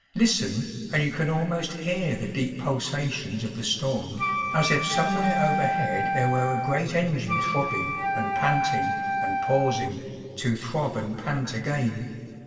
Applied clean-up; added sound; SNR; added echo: none; Wind instrument, woodwind instrument; 0 dB; reverberation time 2.4 s.